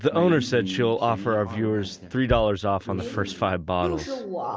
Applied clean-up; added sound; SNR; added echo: none; Bass drum; 14 dB; none.